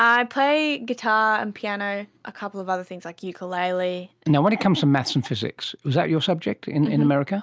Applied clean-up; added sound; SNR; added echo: none; none; none; none.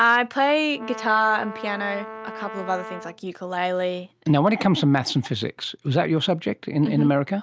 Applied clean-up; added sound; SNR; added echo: none; Brass instrument; 14 dB; none.